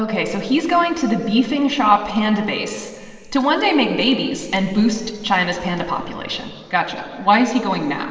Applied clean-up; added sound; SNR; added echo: none; none; none; reverberation time 2.9 s.